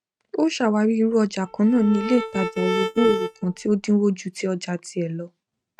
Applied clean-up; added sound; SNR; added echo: neural mask model RNNoise.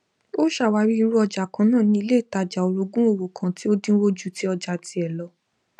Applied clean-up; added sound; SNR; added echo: none; none; none; none.